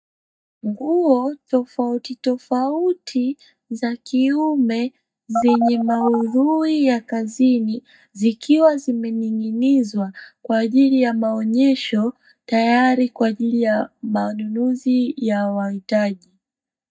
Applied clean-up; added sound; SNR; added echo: neural mask model DeepFilterNet 3.